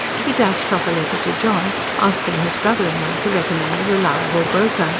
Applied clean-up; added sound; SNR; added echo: none; Stream; 1 dB; none.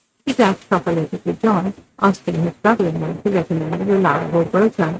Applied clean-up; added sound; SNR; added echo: neural mask model RNNoise.